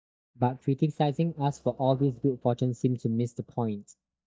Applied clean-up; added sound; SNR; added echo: neural mask model DeepFilterNet 3.